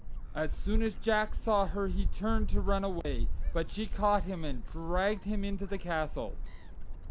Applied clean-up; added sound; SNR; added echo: none; Gull, seagull; -2 dB; none.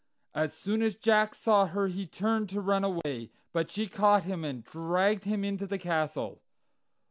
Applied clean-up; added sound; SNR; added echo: none; none; none; none.